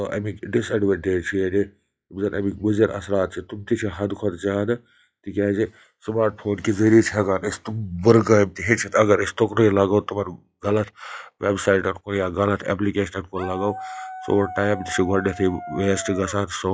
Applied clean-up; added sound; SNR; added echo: classical method log-MMSE.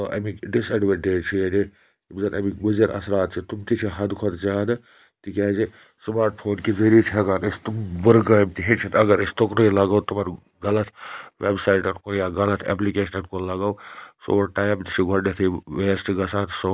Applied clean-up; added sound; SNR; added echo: none; none; none; none.